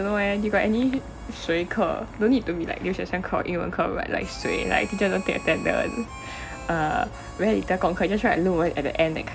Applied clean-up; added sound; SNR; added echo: none; Harmonica; 19 dB; none.